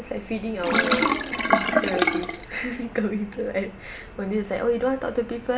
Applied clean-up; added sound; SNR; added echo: none; Sink (filling or washing); -3 dB; none.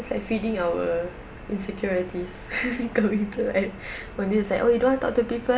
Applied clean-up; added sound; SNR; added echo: none; none; none; none.